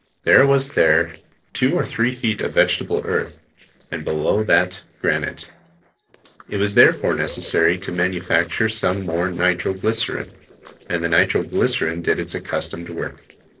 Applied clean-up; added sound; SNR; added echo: neural separator model SepFormer DNS4.